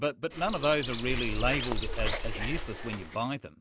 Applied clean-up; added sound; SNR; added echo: none; Bird; 1 dB; none.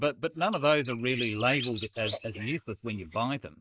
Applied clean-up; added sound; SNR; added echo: neural mask model Resemble Enhance denoiser.